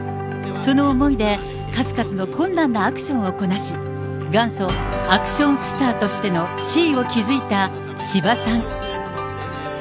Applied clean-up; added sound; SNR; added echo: none; none; none; none.